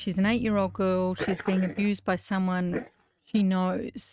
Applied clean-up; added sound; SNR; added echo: neural mask model RNNoise.